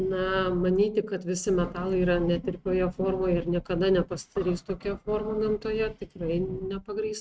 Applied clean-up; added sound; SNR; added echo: neural mask model RNNoise.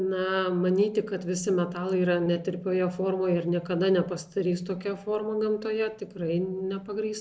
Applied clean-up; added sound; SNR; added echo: none; none; none; none.